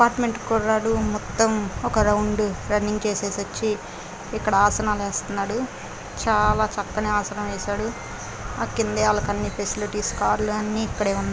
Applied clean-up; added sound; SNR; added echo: none; none; none; none.